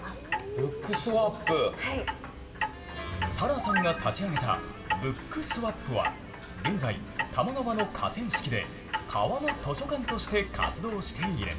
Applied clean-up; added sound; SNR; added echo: none; Clock; 5 dB; reverberation time 1.8 s.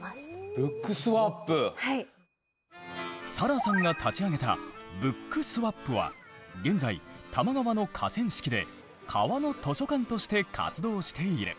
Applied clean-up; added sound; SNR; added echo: none; none; none; none.